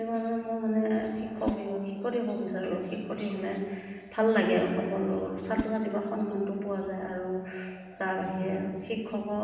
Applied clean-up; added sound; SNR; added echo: none; Whoosh, swoosh, swish; 12 dB; reverberation time 1.6 s.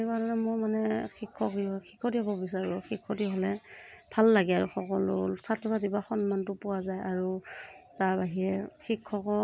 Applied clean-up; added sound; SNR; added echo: none; none; none; none.